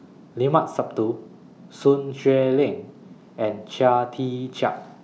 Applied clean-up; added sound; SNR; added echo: none; none; none; none.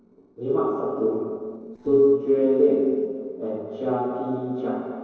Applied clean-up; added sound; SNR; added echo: neural separator model SepFormer DNS4.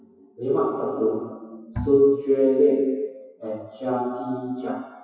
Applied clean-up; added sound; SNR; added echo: classical method WPE with log-MMSE.